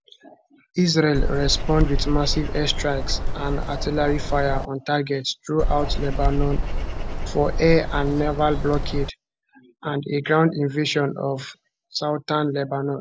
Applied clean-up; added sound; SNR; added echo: none; Bird vocalization, bird call, bird song; 0 dB; none.